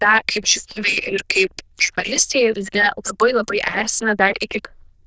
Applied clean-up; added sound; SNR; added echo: neural diffusion model UNIVERSE++.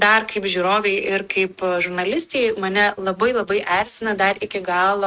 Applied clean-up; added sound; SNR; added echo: neural mask model RNNoise.